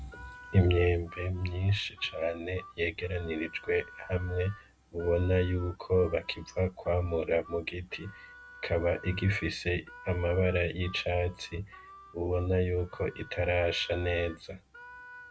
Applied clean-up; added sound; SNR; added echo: none; Harmonica; 20 dB; none.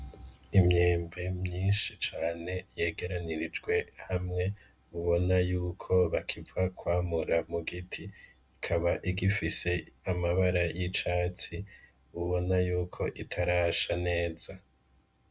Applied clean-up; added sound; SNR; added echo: none; none; none; none.